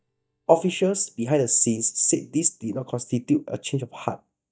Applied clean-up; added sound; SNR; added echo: neural mask model DeepFilterNet 3.